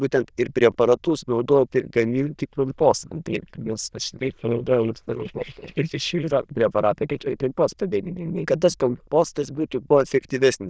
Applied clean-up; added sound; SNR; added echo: neural diffusion model UNIVERSE++.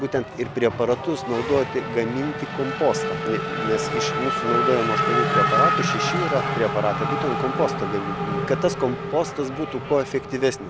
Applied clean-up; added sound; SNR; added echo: none; Race car, auto racing / Accelerating, revving, vroom; 0 dB; none.